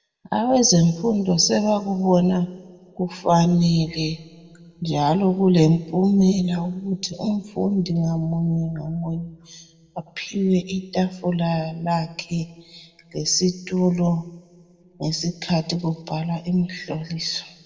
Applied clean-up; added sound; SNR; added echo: none; none; none; reverberation time 1.3 s.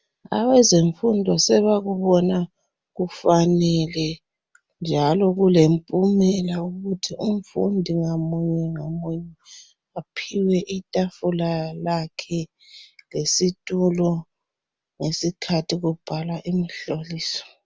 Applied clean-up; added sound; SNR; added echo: none; none; none; none.